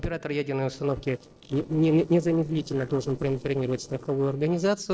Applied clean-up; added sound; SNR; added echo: neural separator model SepFormer DNS4.